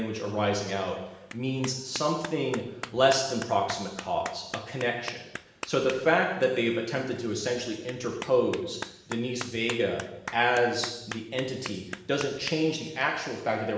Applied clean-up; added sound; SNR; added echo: none; Clapping; 15 dB; reverberation time 0.9 s.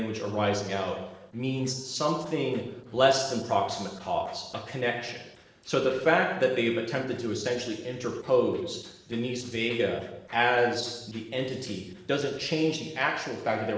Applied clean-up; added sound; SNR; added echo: neural separator model SepFormer DNS4.